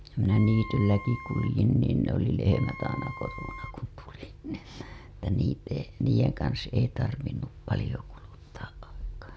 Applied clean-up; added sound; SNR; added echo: none; Wind instrument, woodwind instrument; 15 dB; none.